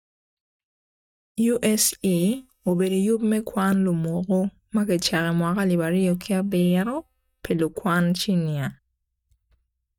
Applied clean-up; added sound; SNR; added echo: neural mask model DeepFilterNet 3.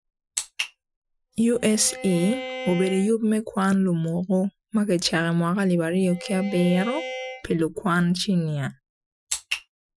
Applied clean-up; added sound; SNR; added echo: classical method Wiener filter.